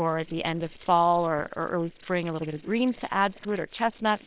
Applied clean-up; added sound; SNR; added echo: neural separator model SepFormer WHAM!.